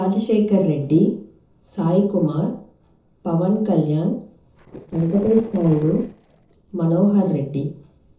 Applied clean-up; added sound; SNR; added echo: neural separator model SepFormer DNS4.